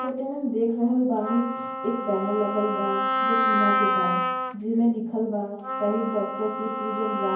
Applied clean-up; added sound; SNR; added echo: none; Wind instrument, woodwind instrument; 1 dB; reverberation time 0.9 s.